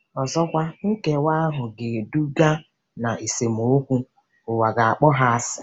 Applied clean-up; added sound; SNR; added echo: none; none; none; none.